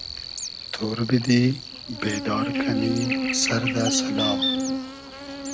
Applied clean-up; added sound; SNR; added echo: none; Buzz; 2 dB; none.